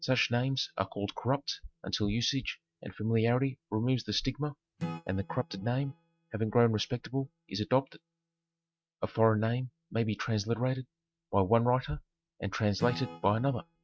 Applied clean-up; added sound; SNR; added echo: neural mask model RNNoise.